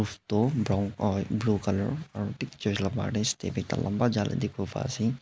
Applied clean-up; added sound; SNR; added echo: none; none; none; none.